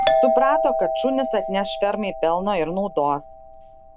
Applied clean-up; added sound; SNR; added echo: none; Doorbell; 0 dB; none.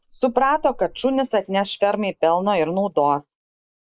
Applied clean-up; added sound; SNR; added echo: neural mask model Resemble Enhance denoiser.